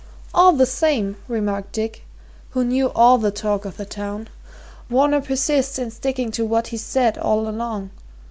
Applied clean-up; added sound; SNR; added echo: none; none; none; none.